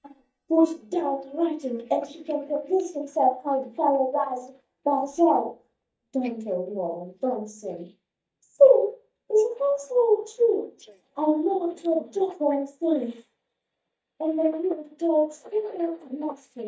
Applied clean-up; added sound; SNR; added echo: neural mask model DeepFilterNet 3.